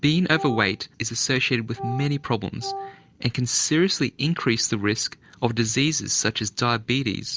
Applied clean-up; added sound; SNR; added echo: none; Wind instrument, woodwind instrument; 11 dB; none.